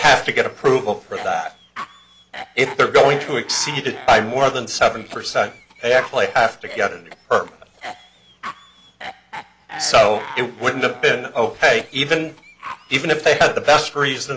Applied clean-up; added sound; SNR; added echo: none; Cough; 17 dB; none.